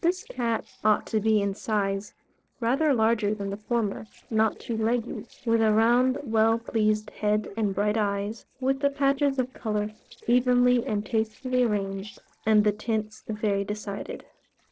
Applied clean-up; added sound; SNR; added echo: neural separator model SepFormer DNS4.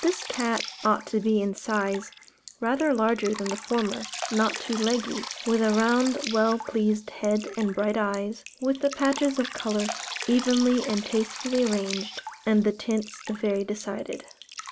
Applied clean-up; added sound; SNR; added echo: none; Drip; 12 dB; none.